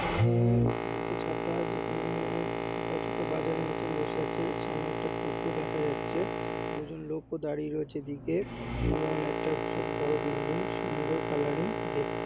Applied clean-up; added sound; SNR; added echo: none; Boat, Water vehicle; -3 dB; none.